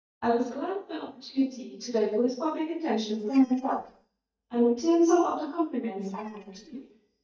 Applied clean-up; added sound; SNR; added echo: neural mask model DeepFilterNet 3.